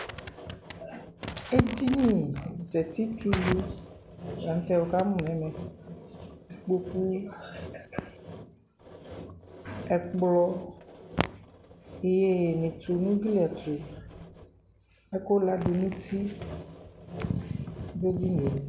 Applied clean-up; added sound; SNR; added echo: none; Sawing; 15 dB; none.